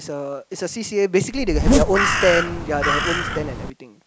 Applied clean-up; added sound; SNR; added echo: none; Zipper (clothing) + Crow; -2 dB; none.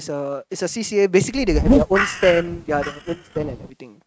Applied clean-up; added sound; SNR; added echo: neural mask model RNNoise.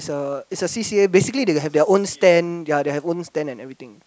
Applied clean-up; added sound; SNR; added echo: none; none; none; none.